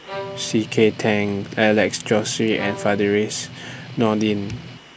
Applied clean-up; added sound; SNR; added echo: none; Strum + Bowed string instrument; 14 dB; none.